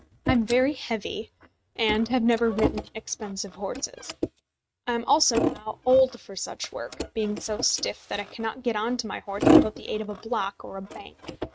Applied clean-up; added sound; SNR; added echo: neural mask model RNNoise.